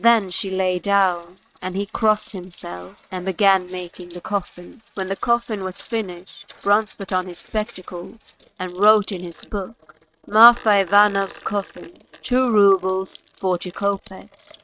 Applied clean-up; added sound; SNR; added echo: neural mask model RNNoise.